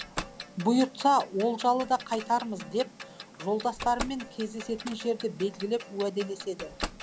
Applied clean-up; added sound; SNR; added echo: none; Clock + Slam; 12 dB; none.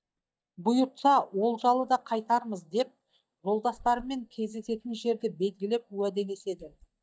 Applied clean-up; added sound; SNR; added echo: neural mask model DeepFilterNet 3.